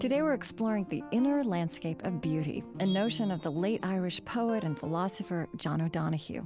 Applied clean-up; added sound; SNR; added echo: none; Bell; 20 dB; none.